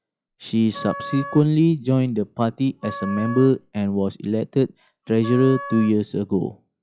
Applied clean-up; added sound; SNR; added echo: classical method log-MMSE.